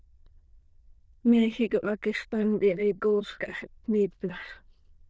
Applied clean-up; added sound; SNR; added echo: neural diffusion model UNIVERSE++.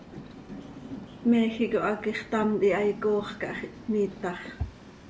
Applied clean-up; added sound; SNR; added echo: none; Train; 15 dB; none.